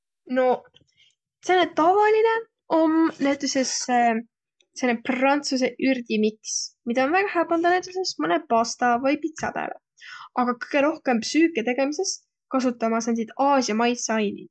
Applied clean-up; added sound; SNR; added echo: none; none; none; none.